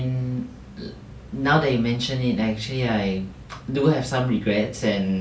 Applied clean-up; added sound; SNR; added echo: none; none; none; none.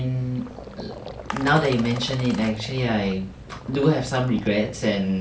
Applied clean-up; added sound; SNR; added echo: none; Coin (dropping) + Gurgling; 15 dB; none.